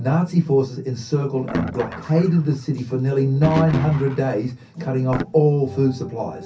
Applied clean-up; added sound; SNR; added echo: none; Guitar; 10 dB; reverberation time 0.3 s.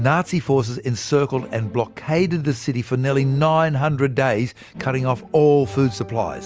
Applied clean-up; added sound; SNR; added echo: none; none; none; none.